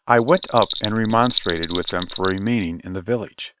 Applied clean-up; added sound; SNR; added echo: neural separator model SepFormer WHAM!.